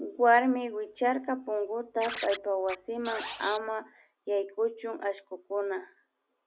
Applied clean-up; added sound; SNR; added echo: none; Scratching (performance technique); 12 dB; none.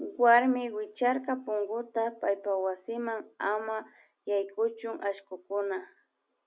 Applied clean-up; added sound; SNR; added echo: none; none; none; none.